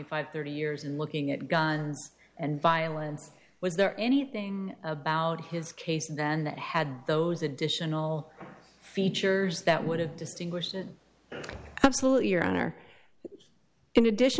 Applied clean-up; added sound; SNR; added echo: none; none; none; none.